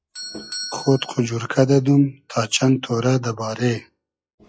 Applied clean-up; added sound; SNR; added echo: classical method log-MMSE.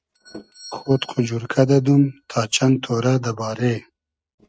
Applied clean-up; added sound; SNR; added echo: neural mask model RNNoise.